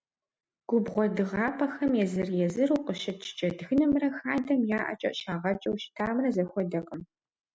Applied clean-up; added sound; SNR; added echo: none; none; none; none.